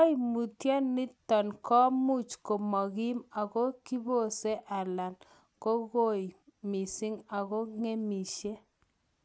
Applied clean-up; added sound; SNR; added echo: none; none; none; none.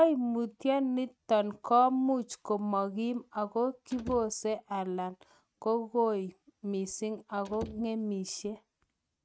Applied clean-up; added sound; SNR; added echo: neural mask model RNNoise.